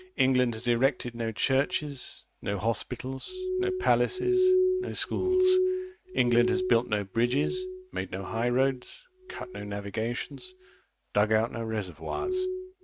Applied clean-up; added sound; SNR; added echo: neural mask model RNNoise.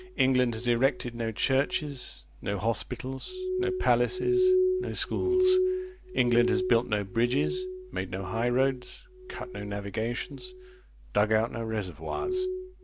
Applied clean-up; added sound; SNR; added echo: none; Glass; 3 dB; none.